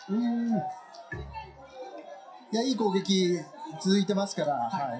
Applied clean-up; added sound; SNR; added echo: classical method WPE with log-MMSE.